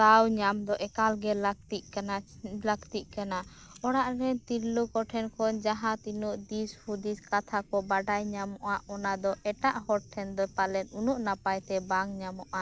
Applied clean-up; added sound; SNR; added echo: none; none; none; none.